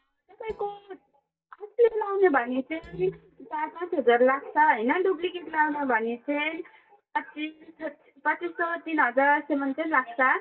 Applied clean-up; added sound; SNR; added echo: neural mask model DeepFilterNet 3.